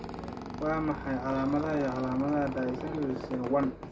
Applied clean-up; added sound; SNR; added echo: none; Squeak; 8 dB; reverberation time 0.2 s.